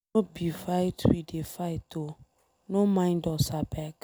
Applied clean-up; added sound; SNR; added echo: none; none; none; none.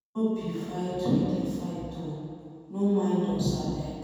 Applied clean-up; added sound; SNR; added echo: none; none; none; reverberation time 2.1 s.